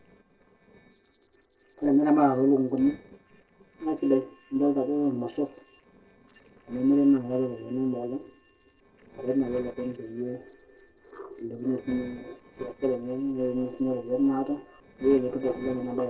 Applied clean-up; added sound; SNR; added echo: neural separator model SepFormer DNS4.